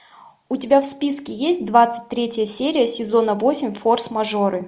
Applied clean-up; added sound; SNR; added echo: none; none; none; none.